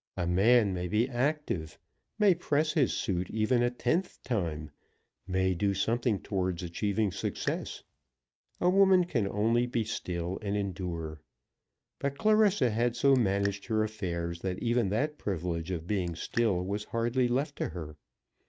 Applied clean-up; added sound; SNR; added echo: neural mask model RNNoise.